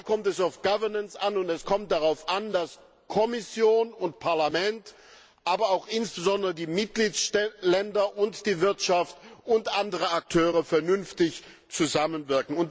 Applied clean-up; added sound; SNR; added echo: none; none; none; none.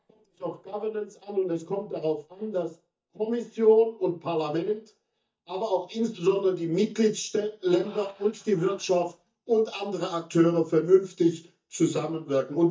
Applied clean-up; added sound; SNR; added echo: neural mask model DeepFilterNet 3.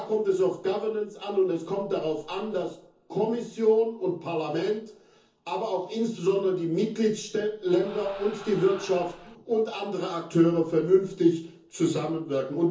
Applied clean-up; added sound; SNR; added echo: neural separator model SepFormer DNS4.